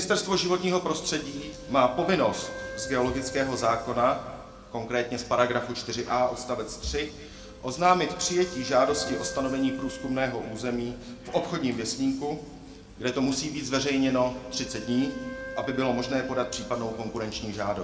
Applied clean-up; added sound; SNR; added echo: none; Wind instrument, woodwind instrument; 16 dB; reverberation time 1.8 s.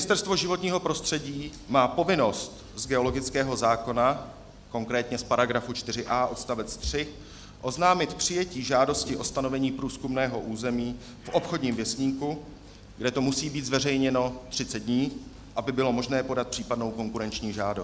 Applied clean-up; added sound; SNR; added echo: none; none; none; none.